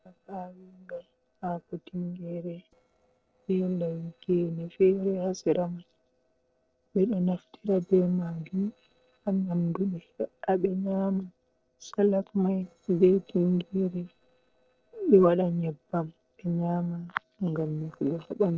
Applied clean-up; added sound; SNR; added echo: neural separator model SepFormer DNS4.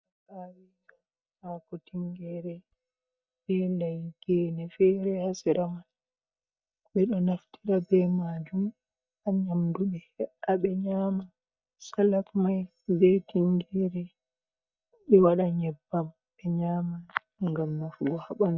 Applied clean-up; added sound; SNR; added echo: neural mask model DeepFilterNet 3.